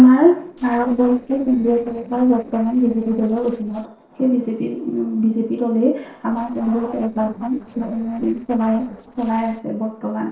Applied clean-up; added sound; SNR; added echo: neural separator model SepFormer DNS4.